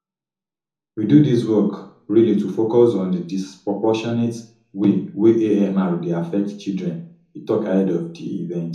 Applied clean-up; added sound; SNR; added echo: none; none; none; reverberation time 0.8 s.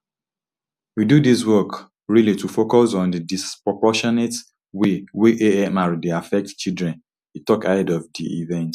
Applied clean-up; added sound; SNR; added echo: none; none; none; none.